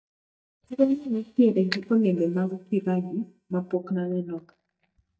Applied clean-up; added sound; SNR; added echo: neural mask model DeepFilterNet 3.